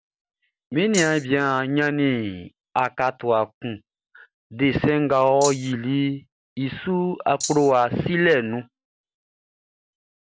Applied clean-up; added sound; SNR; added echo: none; Rattle (instrument); 7 dB; none.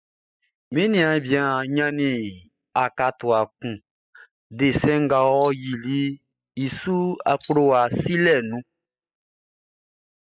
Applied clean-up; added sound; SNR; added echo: classical method spectral subtraction.